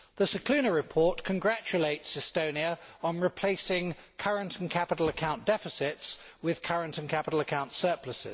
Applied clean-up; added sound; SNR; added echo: none; none; none; none.